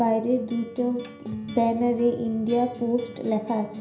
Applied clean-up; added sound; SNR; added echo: none; Acoustic guitar; 14 dB; reverberation time 0.5 s.